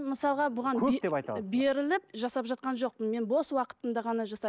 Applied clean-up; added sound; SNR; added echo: none; none; none; none.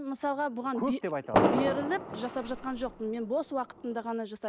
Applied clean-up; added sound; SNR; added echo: none; Fireworks; -1 dB; none.